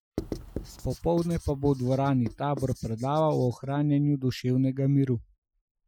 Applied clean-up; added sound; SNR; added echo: classical method Wiener filter.